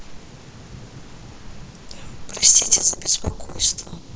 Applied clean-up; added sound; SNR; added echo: neural separator model SepFormer DNS4.